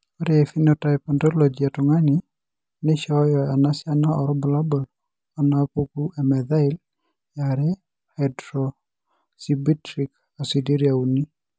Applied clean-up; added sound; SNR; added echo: none; none; none; none.